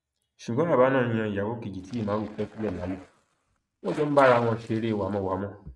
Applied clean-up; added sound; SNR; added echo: neural mask model RNNoise.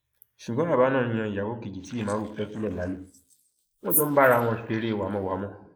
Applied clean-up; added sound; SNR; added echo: neural mask model Resemble Enhance denoiser.